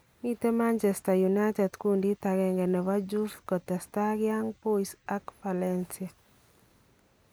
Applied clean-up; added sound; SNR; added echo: none; none; none; none.